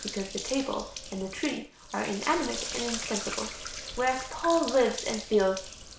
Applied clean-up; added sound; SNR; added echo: none; Sink (filling or washing); 8 dB; none.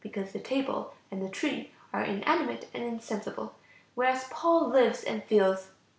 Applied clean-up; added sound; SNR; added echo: none; none; none; none.